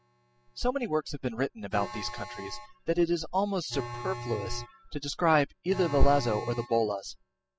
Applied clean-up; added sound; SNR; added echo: classical method spectral subtraction.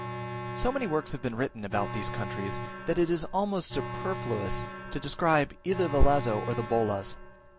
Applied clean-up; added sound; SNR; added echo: none; Alarm; 9 dB; none.